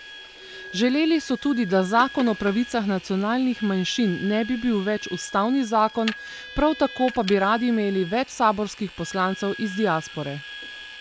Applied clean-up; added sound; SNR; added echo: none; Vehicle + Wind instrument, woodwind instrument; 15 dB; none.